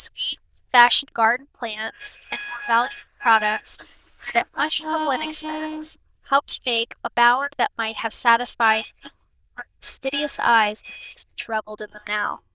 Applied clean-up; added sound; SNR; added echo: neural diffusion model UNIVERSE++.